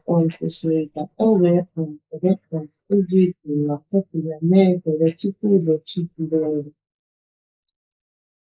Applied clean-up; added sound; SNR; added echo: neural mask model Resemble Enhance denoiser.